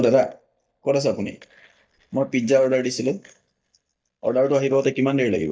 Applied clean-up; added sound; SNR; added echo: neural mask model DeepFilterNet 3.